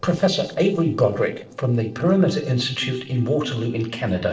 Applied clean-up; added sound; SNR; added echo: neural separator model SepFormer DNS4.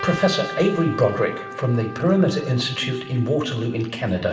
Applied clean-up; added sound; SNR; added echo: none; Trumpet; 13 dB; reverberation time 1.1 s.